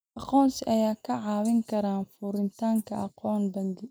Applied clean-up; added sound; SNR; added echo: neural mask model Resemble Enhance denoiser.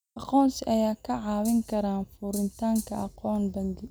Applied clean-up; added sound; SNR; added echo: none; Rattle (instrument); 17 dB; none.